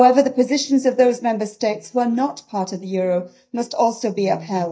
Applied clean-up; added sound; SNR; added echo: neural mask model DeepFilterNet 3.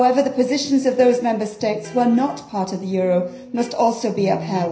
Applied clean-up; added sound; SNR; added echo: none; Electric guitar; 18 dB; reverberation time 0.5 s.